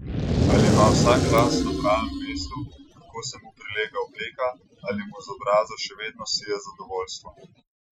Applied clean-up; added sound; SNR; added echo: classical method Wiener filter.